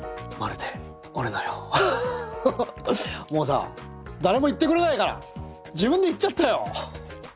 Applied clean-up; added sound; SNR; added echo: none; none; none; none.